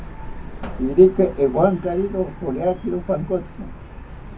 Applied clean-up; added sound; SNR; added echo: none; Truck; 12 dB; reverberation time 0.3 s.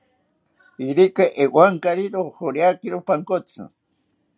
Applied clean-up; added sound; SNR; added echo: none; none; none; none.